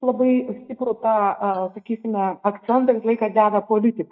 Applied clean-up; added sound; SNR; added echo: neural mask model DeepFilterNet 3.